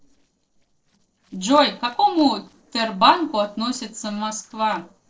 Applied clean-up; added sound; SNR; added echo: neural separator model SepFormer DNS4.